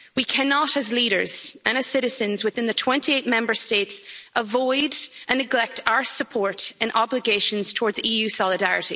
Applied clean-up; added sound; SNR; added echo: none; none; none; none.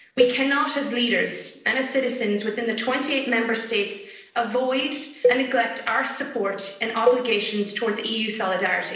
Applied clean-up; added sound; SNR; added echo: neural separator model SepFormer DNS4.